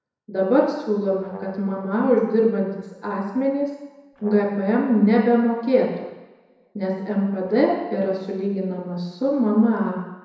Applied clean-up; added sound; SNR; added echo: none; Brass instrument; 19 dB; reverberation time 1.0 s.